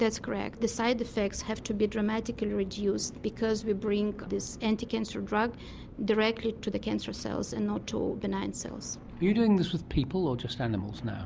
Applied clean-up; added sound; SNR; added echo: none; none; none; none.